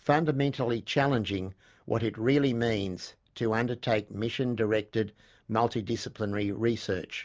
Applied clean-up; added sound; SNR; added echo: none; none; none; none.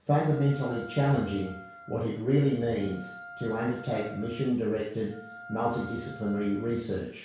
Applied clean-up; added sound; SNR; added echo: none; Wind instrument, woodwind instrument; 17 dB; reverberation time 0.6 s.